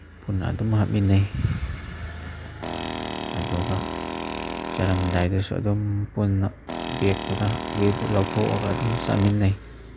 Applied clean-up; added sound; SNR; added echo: none; Tools; 6 dB; none.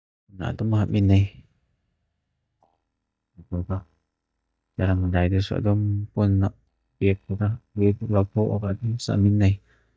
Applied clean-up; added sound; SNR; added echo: neural mask model DeepFilterNet 3.